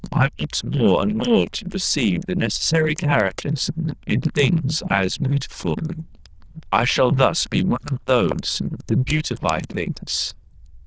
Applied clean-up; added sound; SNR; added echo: neural diffusion model UNIVERSE++.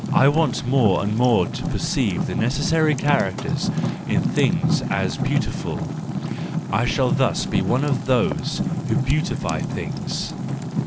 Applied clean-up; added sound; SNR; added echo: none; Fire; 2 dB; none.